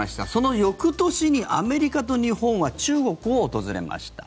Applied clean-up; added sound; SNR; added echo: none; none; none; none.